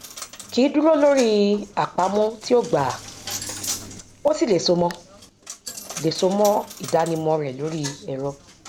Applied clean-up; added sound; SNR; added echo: none; Coin (dropping); 15 dB; none.